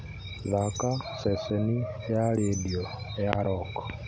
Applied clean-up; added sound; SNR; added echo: none; Bird; 16 dB; none.